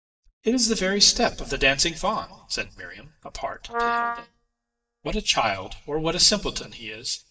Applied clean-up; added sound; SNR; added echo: neural mask model DeepFilterNet 3.